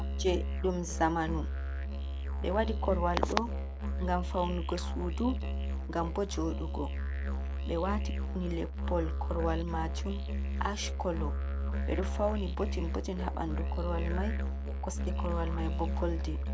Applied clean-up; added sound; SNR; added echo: none; Musical instrument; -2 dB; none.